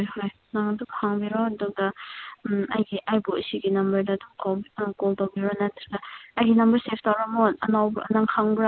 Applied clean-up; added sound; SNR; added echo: none; none; none; none.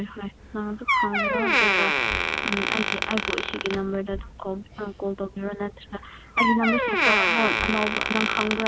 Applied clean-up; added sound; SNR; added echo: none; Door; -3 dB; none.